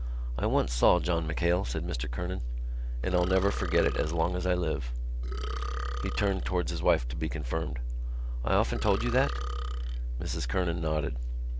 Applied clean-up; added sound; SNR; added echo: none; Burping, eructation; 14 dB; none.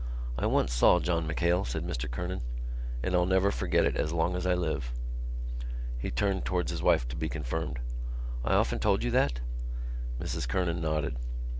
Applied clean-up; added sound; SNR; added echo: none; none; none; none.